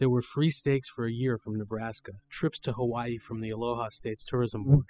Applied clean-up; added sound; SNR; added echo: classical method spectral subtraction.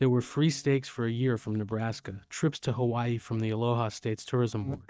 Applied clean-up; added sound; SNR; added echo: neural mask model DeepFilterNet 3.